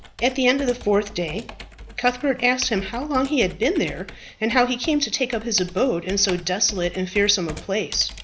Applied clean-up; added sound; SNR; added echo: none; Computer keyboard; 15 dB; none.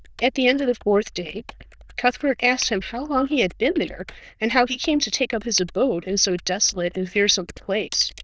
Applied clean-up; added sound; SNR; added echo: neural diffusion model UNIVERSE++.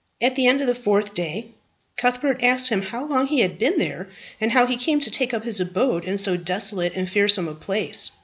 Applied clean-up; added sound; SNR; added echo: none; none; none; none.